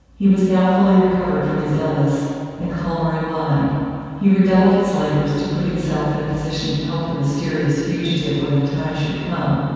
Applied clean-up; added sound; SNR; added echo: none; none; none; reverberation time 2.1 s.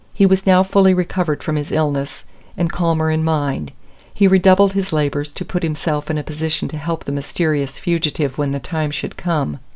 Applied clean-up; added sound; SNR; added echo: none; none; none; none.